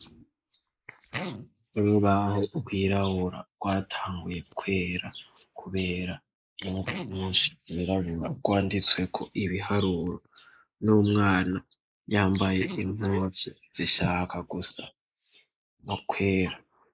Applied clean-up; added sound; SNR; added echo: neural mask model Resemble Enhance denoiser.